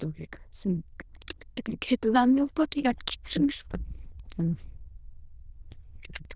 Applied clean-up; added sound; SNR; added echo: neural diffusion model UNIVERSE++.